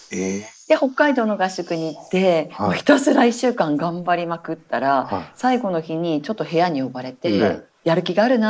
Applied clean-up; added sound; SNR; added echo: neural mask model Resemble Enhance denoiser.